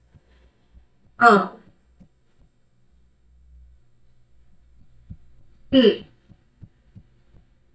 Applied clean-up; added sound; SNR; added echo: neural mask model DeepFilterNet 3.